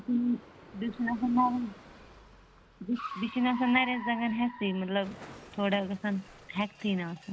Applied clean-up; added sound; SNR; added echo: none; Car; 15 dB; none.